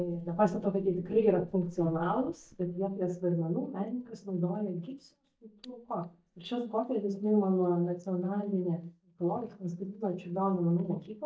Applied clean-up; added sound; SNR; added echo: neural mask model DeepFilterNet 3.